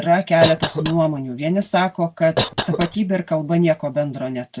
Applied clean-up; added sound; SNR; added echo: none; Cough; 7 dB; none.